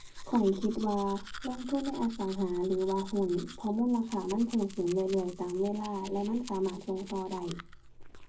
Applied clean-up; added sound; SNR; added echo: none; Domestic sounds, home sounds; 14 dB; reverberation time 0.4 s.